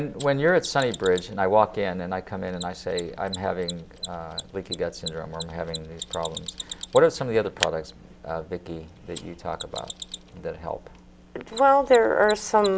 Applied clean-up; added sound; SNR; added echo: none; Mechanisms; 14 dB; none.